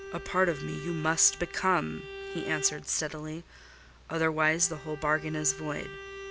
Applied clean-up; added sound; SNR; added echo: none; Bowed string instrument; 13 dB; none.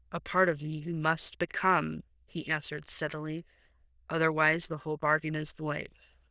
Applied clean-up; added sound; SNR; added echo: neural diffusion model UNIVERSE++.